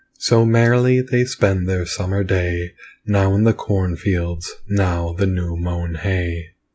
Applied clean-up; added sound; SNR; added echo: none; none; none; none.